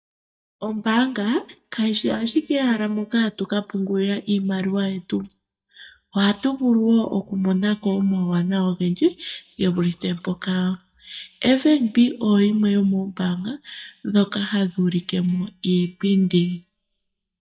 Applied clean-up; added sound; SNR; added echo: neural mask model DeepFilterNet 3.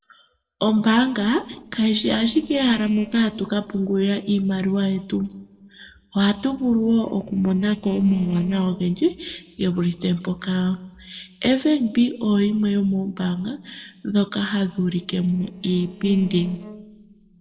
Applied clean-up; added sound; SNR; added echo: neural separator model SepFormer DNS4.